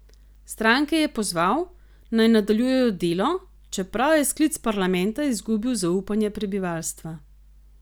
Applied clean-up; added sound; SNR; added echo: none; none; none; none.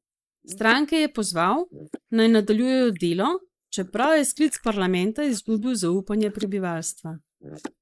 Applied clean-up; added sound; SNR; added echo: neural mask model Resemble Enhance denoiser.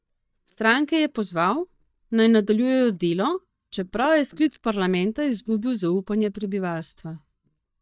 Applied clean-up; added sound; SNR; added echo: neural mask model DeepFilterNet 3.